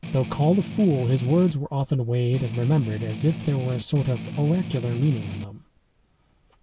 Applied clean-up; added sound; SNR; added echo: none; Strum; 9 dB; none.